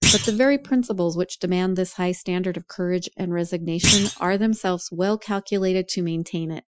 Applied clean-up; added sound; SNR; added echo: classical method Wiener filter.